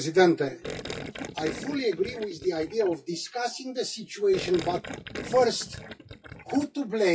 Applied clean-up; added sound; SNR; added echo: classical method WPE with log-MMSE.